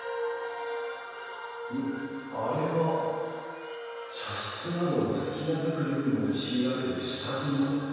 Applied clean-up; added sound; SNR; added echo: none; none; none; reverberation time 2.2 s.